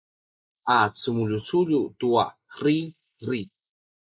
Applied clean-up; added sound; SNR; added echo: neural mask model Resemble Enhance denoiser.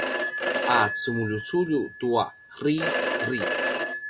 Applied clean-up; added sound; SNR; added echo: none; Telephone; 1 dB; none.